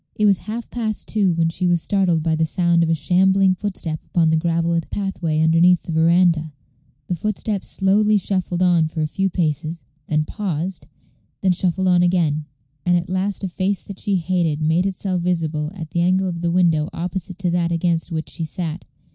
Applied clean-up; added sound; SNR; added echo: none; none; none; none.